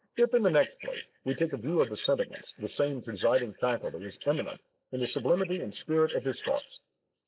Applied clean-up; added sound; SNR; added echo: neural mask model Resemble Enhance denoiser.